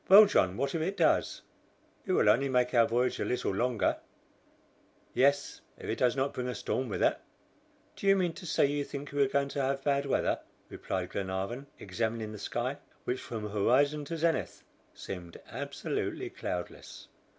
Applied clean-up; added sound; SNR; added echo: none; none; none; none.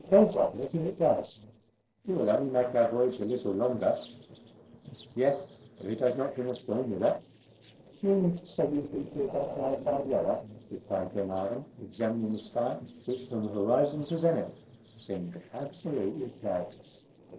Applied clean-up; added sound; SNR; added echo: neural separator model SepFormer DNS4.